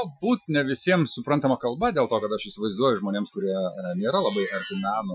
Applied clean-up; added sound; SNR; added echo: classical method Wiener filter.